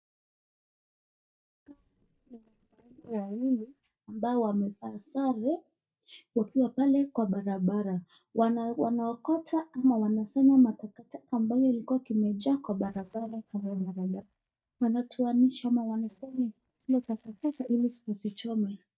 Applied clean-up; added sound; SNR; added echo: neural mask model DeepFilterNet 3.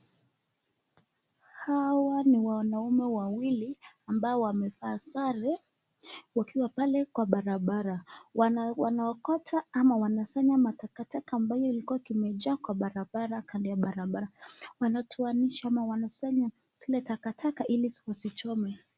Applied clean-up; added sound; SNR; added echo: none; none; none; none.